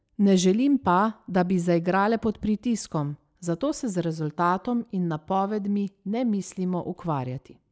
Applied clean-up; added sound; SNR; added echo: none; none; none; none.